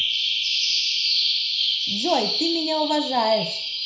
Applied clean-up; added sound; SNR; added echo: none; Bird vocalization, bird call, bird song; -3 dB; reverberation time 0.5 s.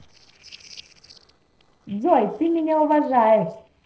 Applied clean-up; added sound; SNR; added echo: neural separator model SepFormer DNS4.